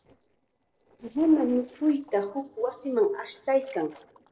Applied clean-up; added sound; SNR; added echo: neural separator model SepFormer DNS4.